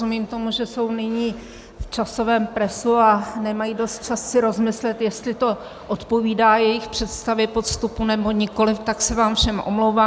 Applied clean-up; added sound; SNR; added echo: none; none; none; none.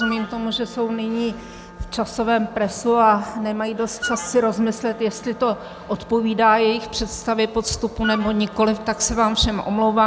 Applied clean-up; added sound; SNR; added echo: none; Wind instrument, woodwind instrument; 16 dB; none.